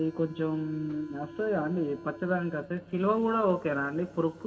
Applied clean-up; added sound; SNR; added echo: none; Subway, metro, underground; 18 dB; reverberation time 1.3 s.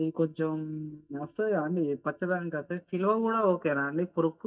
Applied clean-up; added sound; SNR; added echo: neural mask model DeepFilterNet 3.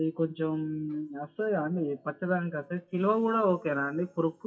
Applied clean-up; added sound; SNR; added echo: classical method WPE with log-MMSE.